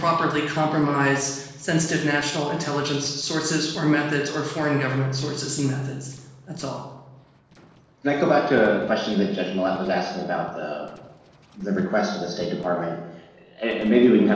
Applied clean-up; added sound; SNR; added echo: neural separator model SepFormer DNS4.